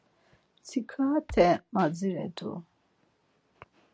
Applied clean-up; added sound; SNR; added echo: none; Drum kit; 15 dB; none.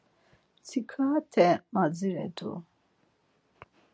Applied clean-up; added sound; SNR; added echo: none; none; none; none.